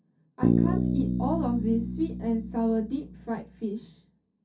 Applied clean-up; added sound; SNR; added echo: none; Bass guitar; -1 dB; reverberation time 0.3 s.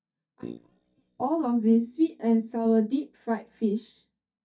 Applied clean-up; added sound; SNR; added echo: neural mask model DeepFilterNet 3.